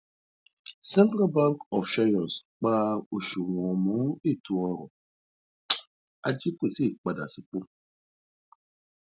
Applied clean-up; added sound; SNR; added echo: none; none; none; none.